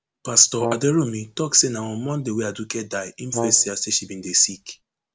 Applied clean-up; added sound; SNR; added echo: none; Brass instrument; 10 dB; none.